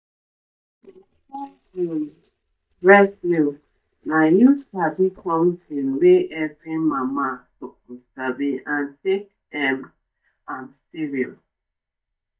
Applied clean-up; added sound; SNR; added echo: neural mask model DeepFilterNet 3.